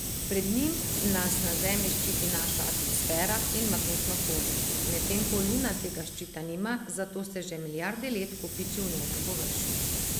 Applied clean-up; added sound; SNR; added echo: none; Hiss; -3 dB; none.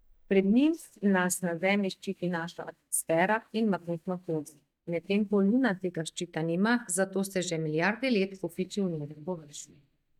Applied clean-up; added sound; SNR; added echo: neural mask model DeepFilterNet 3.